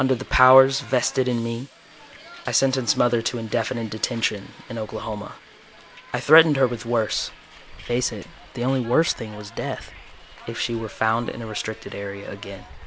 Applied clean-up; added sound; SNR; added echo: none; Hiss; 20 dB; none.